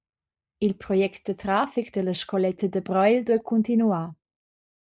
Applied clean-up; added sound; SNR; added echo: neural mask model Resemble Enhance denoiser.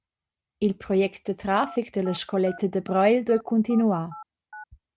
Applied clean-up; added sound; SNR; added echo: none; Telephone; 20 dB; none.